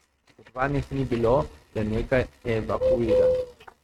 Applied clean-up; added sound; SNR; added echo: neural mask model RNNoise.